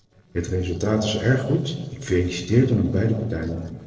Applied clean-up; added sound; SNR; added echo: neural separator model SepFormer DNS4.